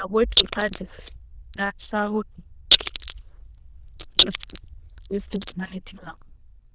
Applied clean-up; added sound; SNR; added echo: neural diffusion model UNIVERSE++.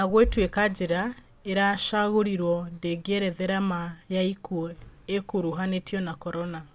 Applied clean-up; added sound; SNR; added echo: none; none; none; none.